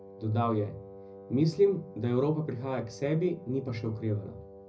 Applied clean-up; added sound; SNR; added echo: none; Wind instrument, woodwind instrument; 18 dB; reverberation time 0.4 s.